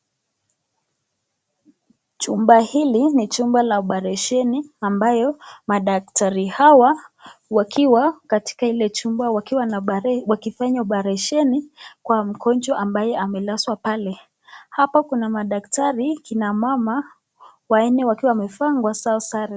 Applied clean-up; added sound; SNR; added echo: none; none; none; none.